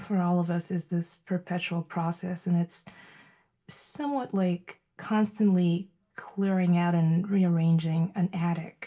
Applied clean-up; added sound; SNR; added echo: none; none; none; reverberation time 0.2 s.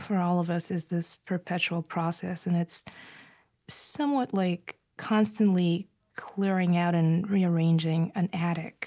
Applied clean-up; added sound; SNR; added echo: none; none; none; none.